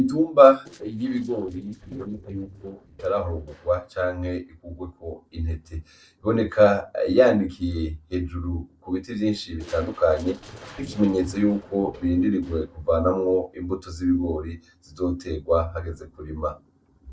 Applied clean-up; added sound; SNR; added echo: neural separator model SepFormer DNS4.